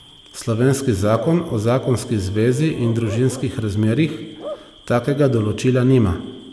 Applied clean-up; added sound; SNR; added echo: none; Bark / Cricket; 19 dB; none.